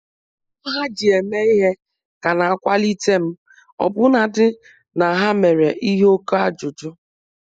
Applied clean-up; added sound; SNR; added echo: neural mask model Resemble Enhance denoiser.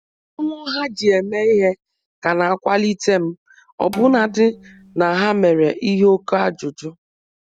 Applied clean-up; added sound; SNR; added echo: none; Bowed string instrument; 19 dB; none.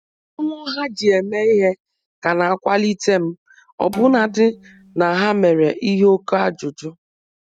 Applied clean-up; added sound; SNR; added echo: neural mask model RNNoise.